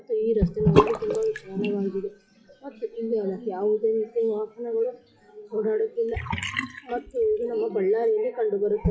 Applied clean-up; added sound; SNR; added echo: classical method WPE with log-MMSE.